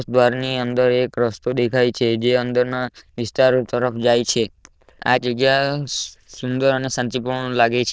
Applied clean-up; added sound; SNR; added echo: neural diffusion model UNIVERSE++.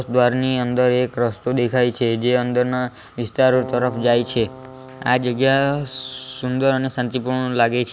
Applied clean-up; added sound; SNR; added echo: none; Keyboard (musical); 17 dB; none.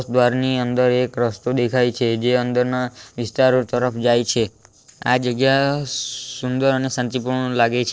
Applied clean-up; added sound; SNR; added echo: neural separator model SepFormer DNS4.